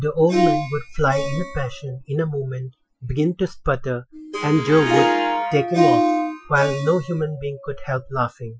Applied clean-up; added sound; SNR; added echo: classical method Wiener filter.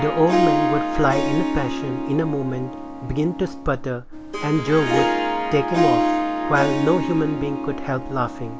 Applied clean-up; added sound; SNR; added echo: none; Harp; 1 dB; none.